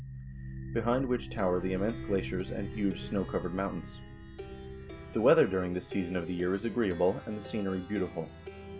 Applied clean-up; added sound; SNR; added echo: none; Plucked string instrument; 10 dB; none.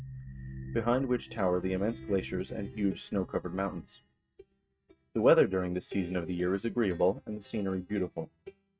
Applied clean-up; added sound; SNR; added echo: neural mask model RNNoise.